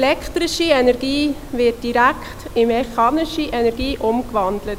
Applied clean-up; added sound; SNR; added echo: none; Mechanisms; 15 dB; none.